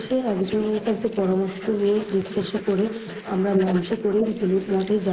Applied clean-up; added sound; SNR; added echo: neural mask model Resemble Enhance denoiser.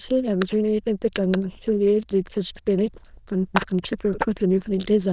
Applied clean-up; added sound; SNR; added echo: neural diffusion model UNIVERSE++.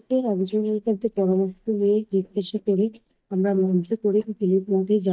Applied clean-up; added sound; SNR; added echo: neural mask model DeepFilterNet 3.